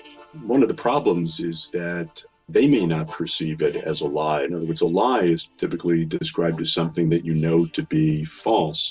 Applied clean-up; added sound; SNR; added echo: none; none; none; none.